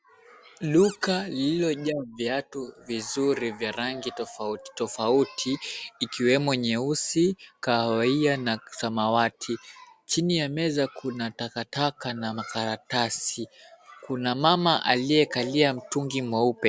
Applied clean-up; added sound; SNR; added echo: none; Squeak; 18 dB; none.